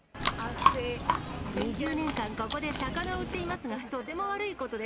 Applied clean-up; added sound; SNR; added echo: none; Chewing, mastication; -4 dB; none.